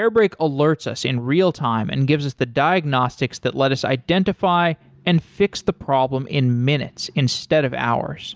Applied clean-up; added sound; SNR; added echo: none; none; none; none.